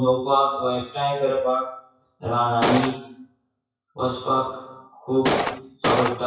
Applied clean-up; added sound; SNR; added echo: classical method WPE with log-MMSE.